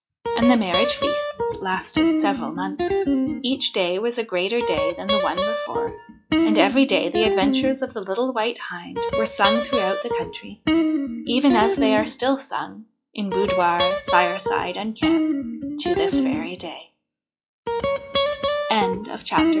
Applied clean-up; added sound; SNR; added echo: classical method log-MMSE.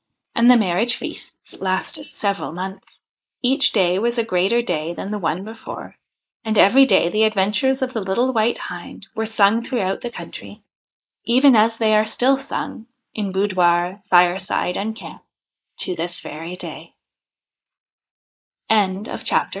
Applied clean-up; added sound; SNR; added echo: neural mask model Resemble Enhance denoiser.